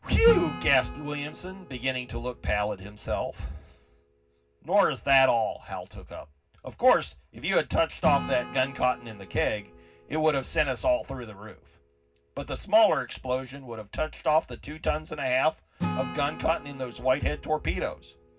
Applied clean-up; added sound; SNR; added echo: none; Acoustic guitar / Strum; 13 dB; reverberation time 0.4 s.